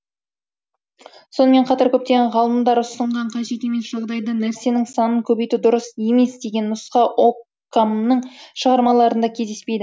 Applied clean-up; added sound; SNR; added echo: none; none; none; none.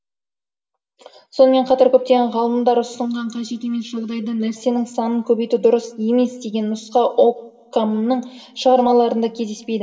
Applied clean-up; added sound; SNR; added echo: none; none; none; reverberation time 1.6 s.